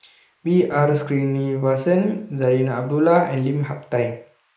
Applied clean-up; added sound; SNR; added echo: neural mask model Resemble Enhance denoiser.